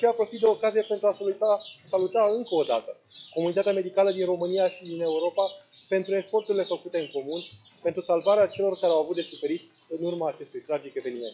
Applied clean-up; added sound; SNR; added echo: classical method log-MMSE.